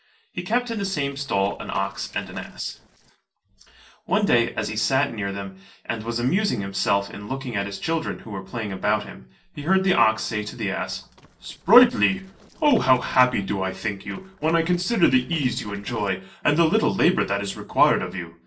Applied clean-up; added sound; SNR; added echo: neural separator model SepFormer DNS4.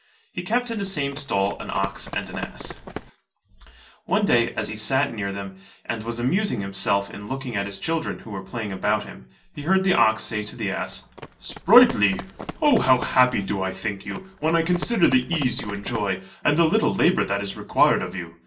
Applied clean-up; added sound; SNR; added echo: none; Run; 13 dB; reverberation time 0.3 s.